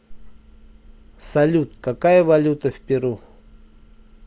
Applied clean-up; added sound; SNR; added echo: none; none; none; none.